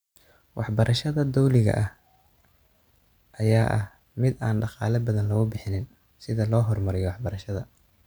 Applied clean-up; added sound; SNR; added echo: none; none; none; none.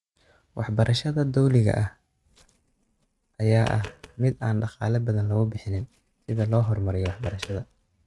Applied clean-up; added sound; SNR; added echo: neural mask model RNNoise.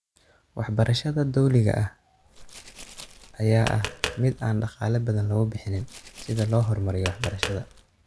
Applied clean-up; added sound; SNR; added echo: none; Tap; 11 dB; none.